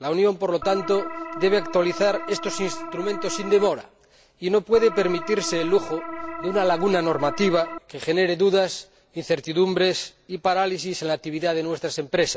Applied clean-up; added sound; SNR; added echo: none; Organ; 9 dB; none.